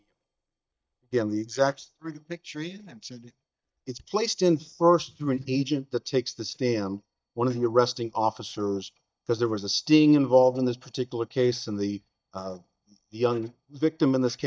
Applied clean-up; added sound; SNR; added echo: neural mask model DeepFilterNet 3.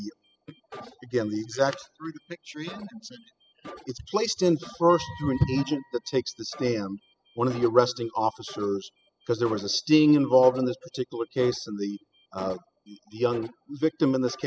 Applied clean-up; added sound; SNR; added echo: classical method spectral subtraction.